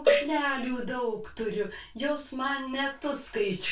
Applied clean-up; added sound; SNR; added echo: none; Cowbell; 0 dB; reverberation time 0.2 s.